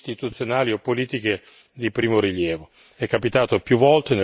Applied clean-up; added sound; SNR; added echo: neural mask model DeepFilterNet 3.